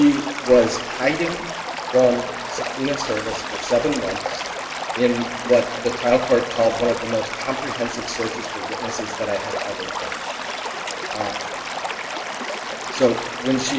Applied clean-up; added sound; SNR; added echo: none; Stream / Liquid; 5 dB; reverberation time 1.8 s.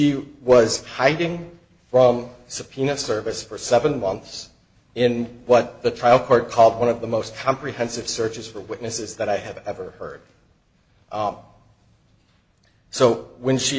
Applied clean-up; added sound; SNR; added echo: none; none; none; none.